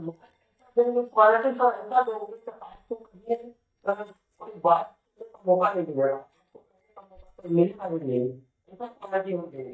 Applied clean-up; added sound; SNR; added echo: neural mask model DeepFilterNet 3.